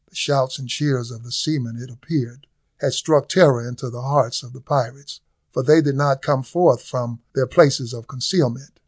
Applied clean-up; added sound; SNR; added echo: none; none; none; none.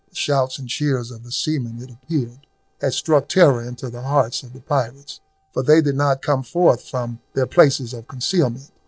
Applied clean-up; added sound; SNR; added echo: neural separator model SepFormer DNS4.